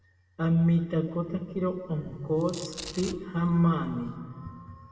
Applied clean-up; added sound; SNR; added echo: none; Domestic sounds, home sounds; 18 dB; reverberation time 1.7 s.